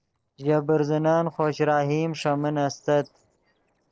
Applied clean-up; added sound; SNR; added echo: neural separator model SepFormer DNS4.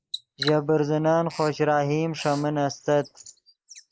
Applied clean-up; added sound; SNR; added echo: neural mask model Resemble Enhance denoiser.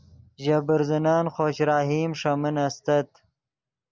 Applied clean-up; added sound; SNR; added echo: none; none; none; none.